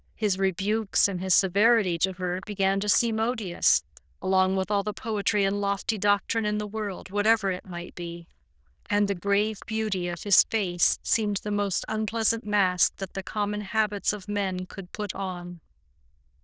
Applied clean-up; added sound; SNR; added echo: neural diffusion model UNIVERSE++.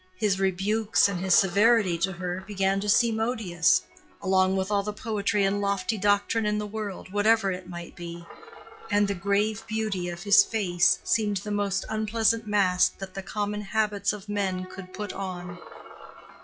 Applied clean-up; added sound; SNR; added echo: classical method log-MMSE.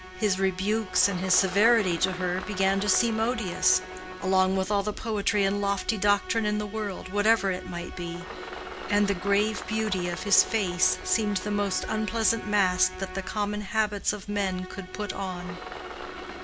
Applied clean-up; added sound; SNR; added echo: none; Musical instrument + Engine; 12 dB; none.